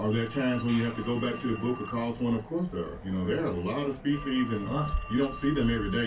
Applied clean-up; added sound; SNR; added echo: none; Telephone; 13 dB; reverberation time 0.2 s.